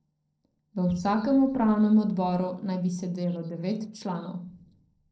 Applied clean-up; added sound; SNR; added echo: neural separator model SepFormer DNS4.